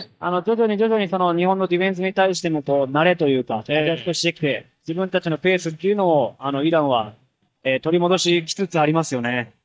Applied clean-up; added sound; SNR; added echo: neural mask model DeepFilterNet 3.